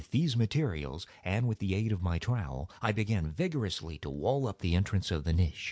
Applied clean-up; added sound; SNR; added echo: none; none; none; none.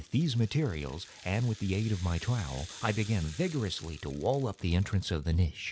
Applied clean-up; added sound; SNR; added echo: none; Rattle (instrument); 20 dB; none.